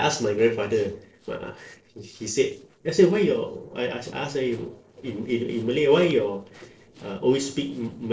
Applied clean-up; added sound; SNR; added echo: neural separator model SepFormer DNS4.